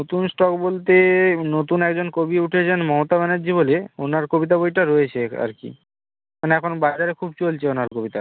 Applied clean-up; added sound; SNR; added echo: none; none; none; none.